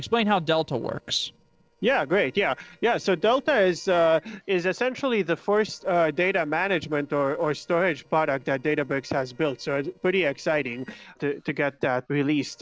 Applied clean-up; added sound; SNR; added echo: neural separator model SepFormer DNS4.